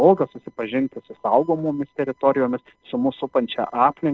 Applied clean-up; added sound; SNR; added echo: neural separator model SepFormer DNS4.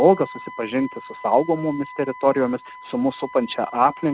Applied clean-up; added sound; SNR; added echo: none; Wind instrument, woodwind instrument; 17 dB; none.